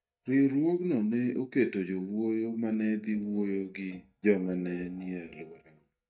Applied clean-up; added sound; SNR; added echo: neural mask model DeepFilterNet 3.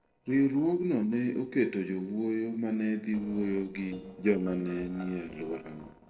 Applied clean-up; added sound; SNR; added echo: neural separator model SepFormer DNS4.